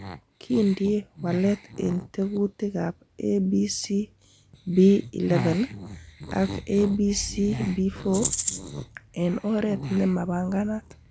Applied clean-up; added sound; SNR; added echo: none; Rattle (instrument); 4 dB; none.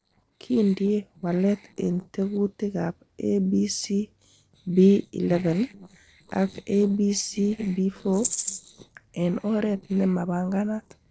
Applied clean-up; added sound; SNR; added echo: neural separator model SepFormer DNS4.